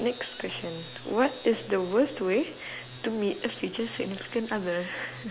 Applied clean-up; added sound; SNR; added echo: none; none; none; none.